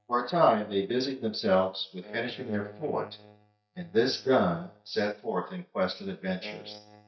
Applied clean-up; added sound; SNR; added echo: neural mask model DeepFilterNet 3.